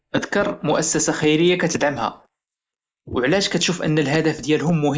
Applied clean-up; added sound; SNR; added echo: neural mask model Resemble Enhance denoiser.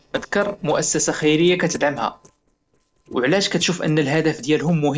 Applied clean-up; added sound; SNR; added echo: neural separator model SepFormer DNS4.